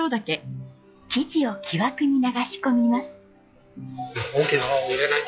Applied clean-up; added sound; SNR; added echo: classical method log-MMSE.